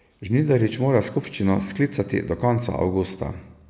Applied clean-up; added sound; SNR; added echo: none; none; none; none.